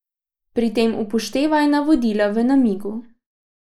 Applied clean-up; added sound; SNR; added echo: neural mask model Resemble Enhance denoiser.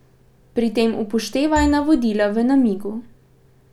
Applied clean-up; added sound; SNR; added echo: none; Marimba, xylophone / Wood; 8 dB; none.